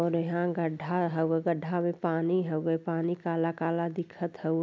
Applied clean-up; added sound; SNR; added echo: none; none; none; none.